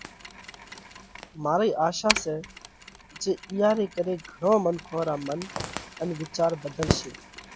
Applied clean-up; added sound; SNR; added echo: none; Zipper (clothing) + Mechanisms; 7 dB; none.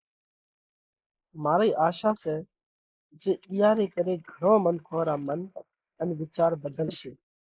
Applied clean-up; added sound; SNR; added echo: neural mask model Resemble Enhance denoiser.